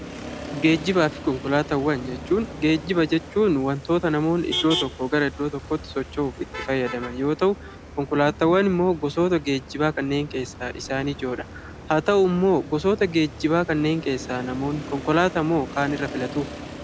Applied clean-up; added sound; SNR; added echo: none; Motor vehicle (road); 13 dB; none.